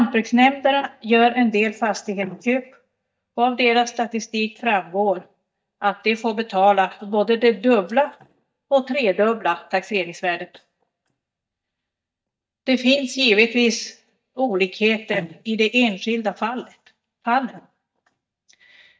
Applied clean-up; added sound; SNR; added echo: neural mask model DeepFilterNet 3.